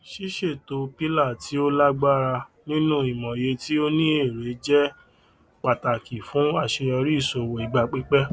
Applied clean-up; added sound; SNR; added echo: none; none; none; none.